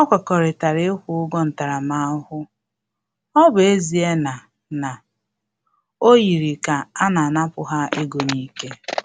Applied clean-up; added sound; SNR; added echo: none; none; none; none.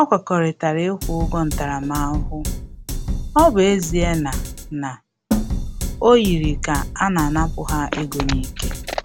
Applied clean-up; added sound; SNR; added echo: none; Snare drum + Drum kit; 4 dB; none.